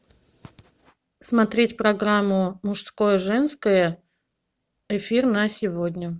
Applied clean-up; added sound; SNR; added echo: none; none; none; none.